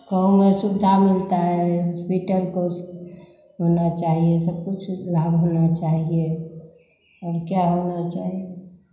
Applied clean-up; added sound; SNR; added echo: none; none; none; reverberation time 0.5 s.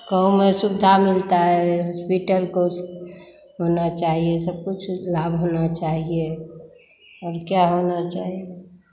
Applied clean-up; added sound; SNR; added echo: none; none; none; none.